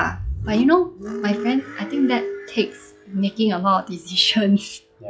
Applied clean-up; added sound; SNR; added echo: classical method log-MMSE.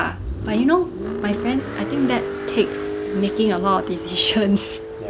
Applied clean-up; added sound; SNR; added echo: none; Car; 6 dB; none.